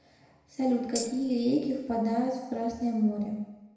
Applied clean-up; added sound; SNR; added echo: none; Tambourine; 14 dB; reverberation time 1.0 s.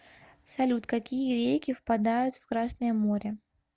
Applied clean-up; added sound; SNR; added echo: none; none; none; none.